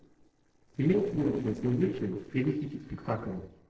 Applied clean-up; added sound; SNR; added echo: neural separator model SepFormer DNS4.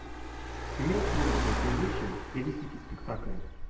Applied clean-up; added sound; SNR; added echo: none; Car; -2 dB; reverberation time 0.7 s.